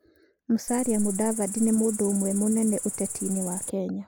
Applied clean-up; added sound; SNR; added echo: none; Cricket; 7 dB; none.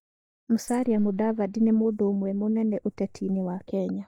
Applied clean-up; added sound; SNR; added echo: neural mask model DeepFilterNet 3.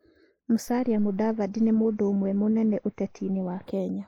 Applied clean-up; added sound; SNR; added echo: neural mask model Resemble Enhance denoiser.